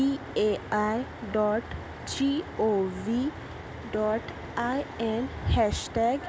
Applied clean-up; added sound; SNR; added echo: none; none; none; none.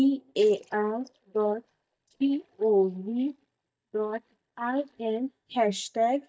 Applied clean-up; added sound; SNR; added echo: neural mask model DeepFilterNet 3.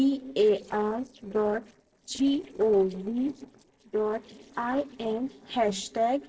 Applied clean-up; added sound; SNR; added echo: neural separator model SepFormer DNS4.